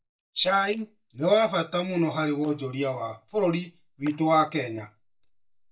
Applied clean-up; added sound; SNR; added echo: neural mask model DeepFilterNet 3.